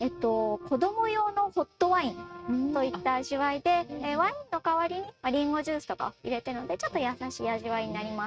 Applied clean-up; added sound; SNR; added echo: neural mask model RNNoise.